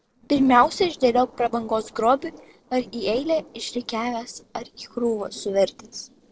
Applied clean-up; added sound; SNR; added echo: neural separator model SepFormer DNS4.